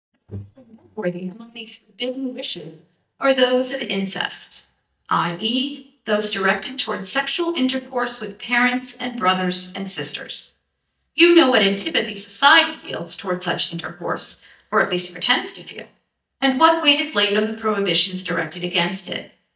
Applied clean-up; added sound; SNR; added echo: neural mask model DeepFilterNet 3.